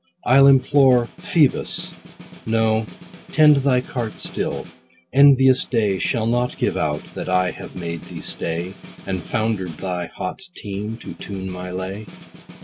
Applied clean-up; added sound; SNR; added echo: none; Snare drum; 20 dB; none.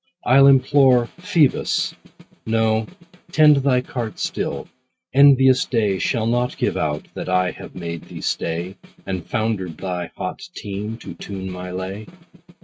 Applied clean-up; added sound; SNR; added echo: neural mask model RNNoise.